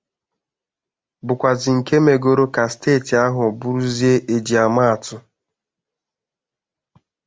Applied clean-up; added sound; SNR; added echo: none; none; none; none.